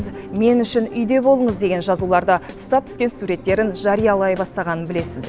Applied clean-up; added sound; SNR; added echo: none; none; none; none.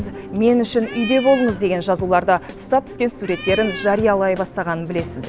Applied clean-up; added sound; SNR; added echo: none; Cat; 12 dB; none.